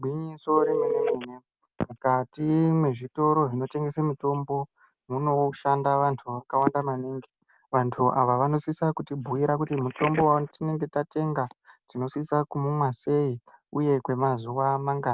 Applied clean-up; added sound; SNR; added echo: none; Telephone; 11 dB; none.